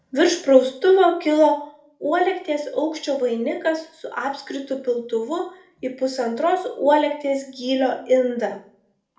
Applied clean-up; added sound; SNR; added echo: none; none; none; reverberation time 0.4 s.